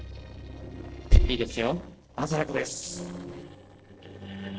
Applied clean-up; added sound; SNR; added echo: neural separator model SepFormer DNS4.